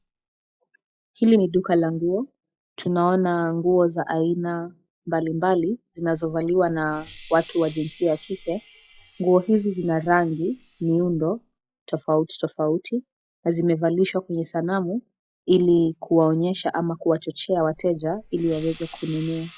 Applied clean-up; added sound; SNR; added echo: classical method log-MMSE.